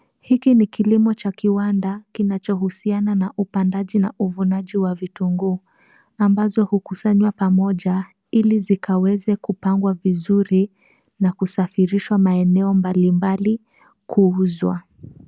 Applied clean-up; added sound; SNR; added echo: none; none; none; none.